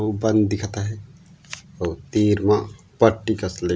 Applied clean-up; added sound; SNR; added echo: none; none; none; none.